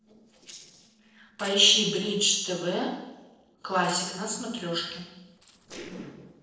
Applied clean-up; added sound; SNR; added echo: neural separator model SepFormer DNS4.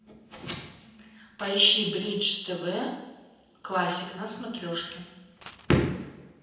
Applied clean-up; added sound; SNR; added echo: none; Coin (dropping); 17 dB; reverberation time 0.9 s.